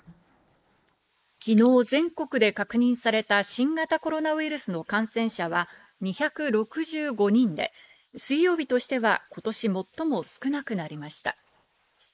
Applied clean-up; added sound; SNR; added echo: neural mask model Resemble Enhance denoiser.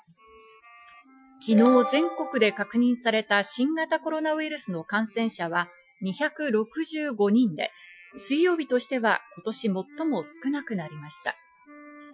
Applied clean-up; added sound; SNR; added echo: classical method Wiener filter.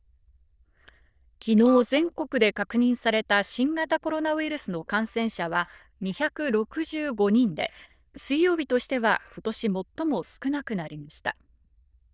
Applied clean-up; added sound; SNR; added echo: neural diffusion model UNIVERSE++.